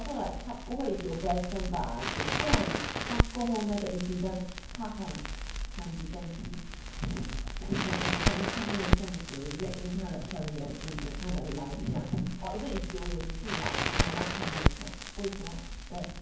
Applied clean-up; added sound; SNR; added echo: none; Crackle; -2 dB; reverberation time 0.9 s.